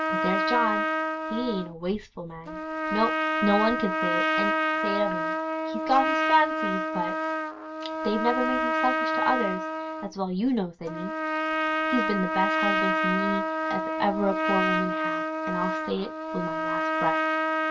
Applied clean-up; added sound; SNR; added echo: none; Trumpet; -2 dB; reverberation time 0.1 s.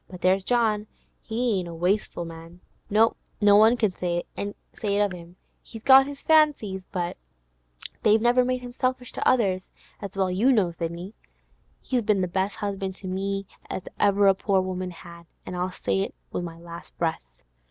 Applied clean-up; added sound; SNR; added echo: none; none; none; none.